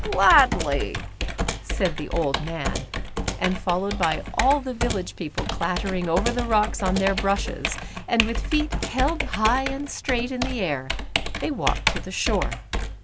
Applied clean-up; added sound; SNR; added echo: none; Computer keyboard; 2 dB; none.